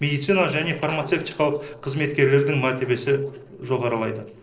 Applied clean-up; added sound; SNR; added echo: neural separator model SepFormer DNS4.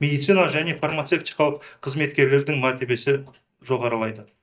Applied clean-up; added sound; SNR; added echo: neural mask model DeepFilterNet 3.